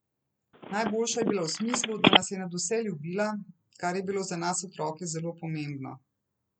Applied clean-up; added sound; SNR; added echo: none; Telephone; -4 dB; none.